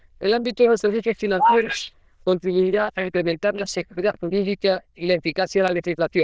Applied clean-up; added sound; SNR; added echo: neural diffusion model UNIVERSE++.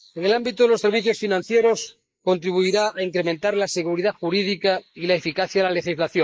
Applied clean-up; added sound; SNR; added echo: neural mask model Resemble Enhance denoiser.